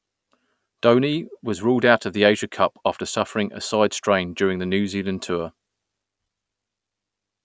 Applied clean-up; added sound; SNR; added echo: none; none; none; none.